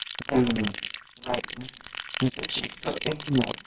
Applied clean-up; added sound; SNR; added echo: neural separator model SepFormer WHAMR!.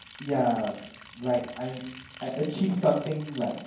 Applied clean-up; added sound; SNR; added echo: none; Liquid; 19 dB; reverberation time 0.9 s.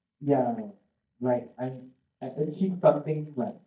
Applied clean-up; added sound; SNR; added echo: neural mask model DeepFilterNet 3.